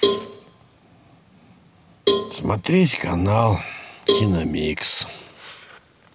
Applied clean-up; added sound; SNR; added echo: none; Cowbell; 2 dB; none.